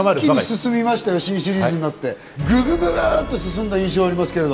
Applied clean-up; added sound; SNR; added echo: none; none; none; none.